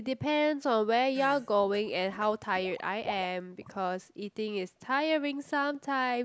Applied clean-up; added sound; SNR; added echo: none; Fart + Water / Liquid; 20 dB; none.